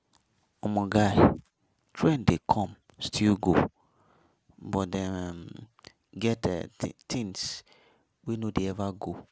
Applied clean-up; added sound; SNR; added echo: none; none; none; none.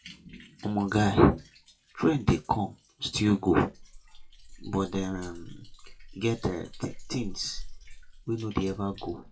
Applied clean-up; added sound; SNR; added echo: classical method WPE with log-MMSE.